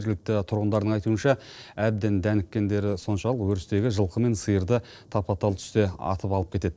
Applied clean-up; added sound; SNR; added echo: neural separator model SepFormer DNS4.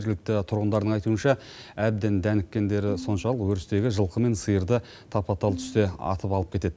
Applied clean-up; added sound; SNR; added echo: none; Bowed string instrument; 15 dB; none.